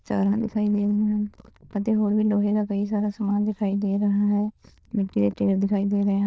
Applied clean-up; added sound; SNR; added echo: neural diffusion model UNIVERSE++.